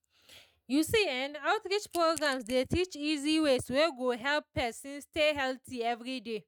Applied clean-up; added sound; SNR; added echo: neural mask model RNNoise.